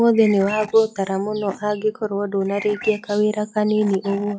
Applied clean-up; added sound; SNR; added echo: classical method log-MMSE.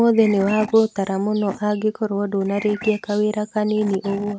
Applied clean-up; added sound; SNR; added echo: none; Bird + Wood / Tools; 17 dB; none.